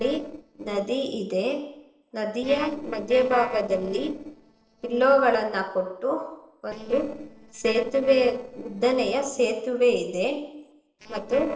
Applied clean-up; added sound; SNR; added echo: neural separator model SepFormer DNS4.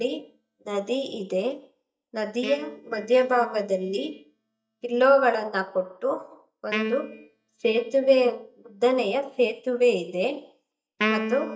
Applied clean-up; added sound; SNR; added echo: neural mask model DeepFilterNet 3.